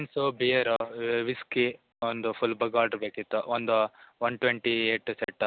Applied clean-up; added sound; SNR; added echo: none; none; none; none.